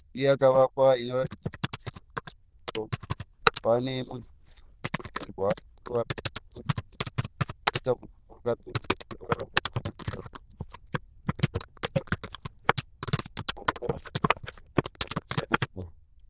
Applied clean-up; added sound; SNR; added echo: neural diffusion model UNIVERSE++.